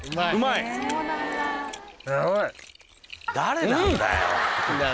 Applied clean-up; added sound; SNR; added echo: none; Typing; 14 dB; none.